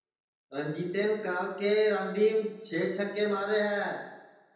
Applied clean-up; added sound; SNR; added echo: none; none; none; reverberation time 0.9 s.